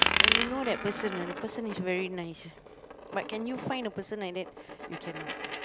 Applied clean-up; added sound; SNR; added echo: none; Coin (dropping); -2 dB; none.